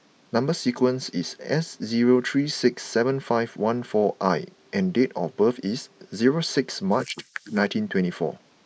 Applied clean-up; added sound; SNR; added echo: neural mask model Resemble Enhance denoiser.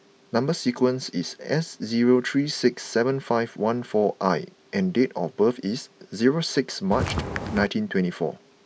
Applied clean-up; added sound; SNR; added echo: none; Walk, footsteps; 4 dB; none.